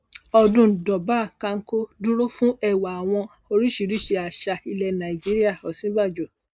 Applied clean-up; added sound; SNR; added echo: neural mask model Resemble Enhance denoiser.